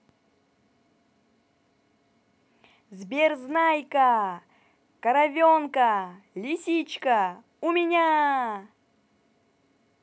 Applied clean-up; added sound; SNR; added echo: none; none; none; none.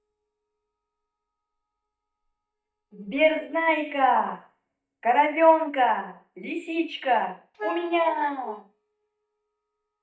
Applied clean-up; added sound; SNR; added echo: neural mask model DeepFilterNet 3.